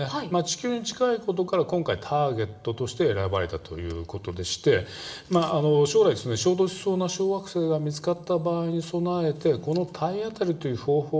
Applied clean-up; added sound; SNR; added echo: none; none; none; reverberation time 1.3 s.